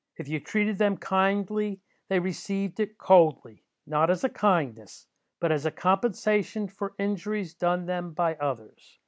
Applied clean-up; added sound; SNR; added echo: none; none; none; none.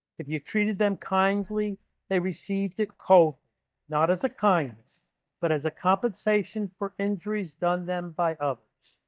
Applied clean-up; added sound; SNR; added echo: neural mask model DeepFilterNet 3.